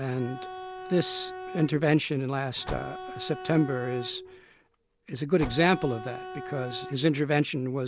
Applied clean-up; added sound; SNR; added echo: none; Bowed string instrument + Car; 11 dB; none.